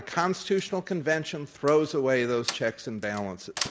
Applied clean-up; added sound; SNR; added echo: none; Slam; 14 dB; none.